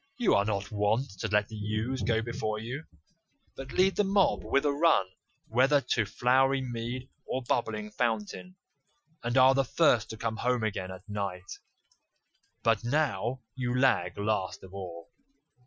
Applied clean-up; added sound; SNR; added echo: classical method Wiener filter.